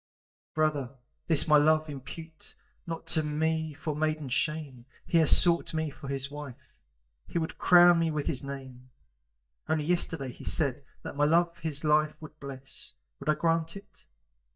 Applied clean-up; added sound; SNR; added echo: neural mask model DeepFilterNet 3.